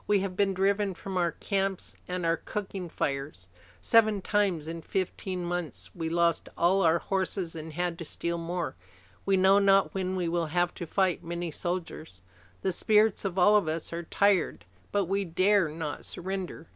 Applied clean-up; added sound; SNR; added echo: none; none; none; none.